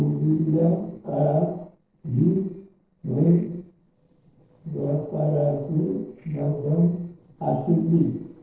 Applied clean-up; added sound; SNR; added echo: neural separator model SepFormer DNS4.